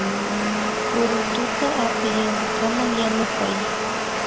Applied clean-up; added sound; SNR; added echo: none; Domestic sounds, home sounds; -3 dB; none.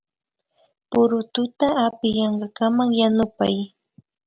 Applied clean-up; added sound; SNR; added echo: none; none; none; none.